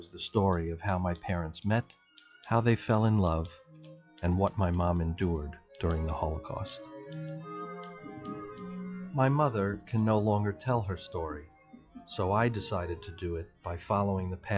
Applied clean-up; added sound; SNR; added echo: classical method log-MMSE.